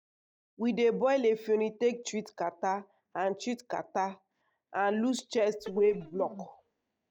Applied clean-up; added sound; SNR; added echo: neural mask model DeepFilterNet 3.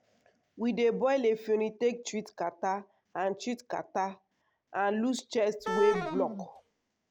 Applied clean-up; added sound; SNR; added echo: none; Wind instrument, woodwind instrument; 4 dB; none.